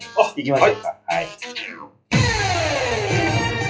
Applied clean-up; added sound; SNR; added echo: classical method WPE with log-MMSE.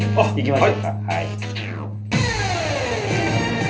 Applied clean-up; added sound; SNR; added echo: none; Bass guitar; 5 dB; reverberation time 0.3 s.